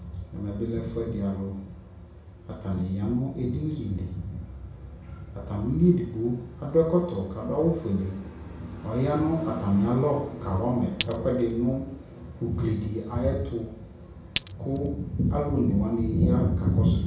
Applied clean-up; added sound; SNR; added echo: none; Glass; 11 dB; reverberation time 0.6 s.